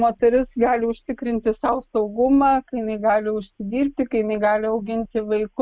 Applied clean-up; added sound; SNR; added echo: none; none; none; none.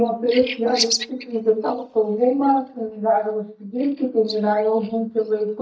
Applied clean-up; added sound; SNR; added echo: neural mask model DeepFilterNet 3.